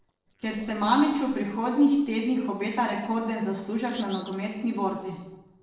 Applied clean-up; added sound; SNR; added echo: neural separator model SepFormer DNS4.